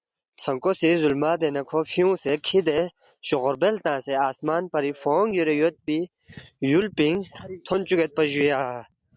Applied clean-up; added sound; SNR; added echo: none; none; none; none.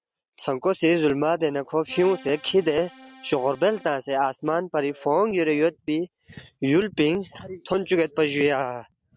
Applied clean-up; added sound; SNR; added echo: none; Accordion; 19 dB; none.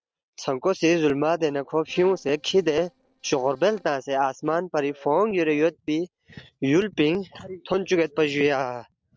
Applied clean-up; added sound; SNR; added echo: neural separator model SepFormer DNS4.